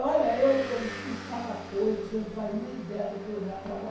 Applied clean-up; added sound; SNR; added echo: none; Motor vehicle (road) / Engine; 12 dB; reverberation time 0.7 s.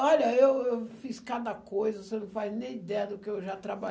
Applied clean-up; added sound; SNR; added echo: none; none; none; none.